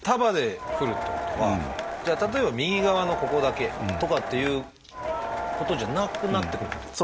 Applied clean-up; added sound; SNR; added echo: none; Crowd; 5 dB; none.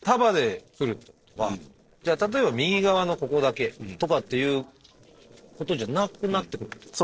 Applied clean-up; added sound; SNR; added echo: neural separator model SepFormer DNS4.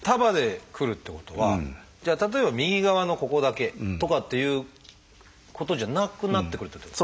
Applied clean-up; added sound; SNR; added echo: none; none; none; none.